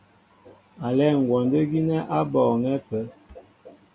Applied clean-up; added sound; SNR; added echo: none; none; none; none.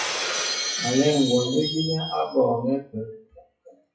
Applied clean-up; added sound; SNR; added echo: classical method WPE with log-MMSE.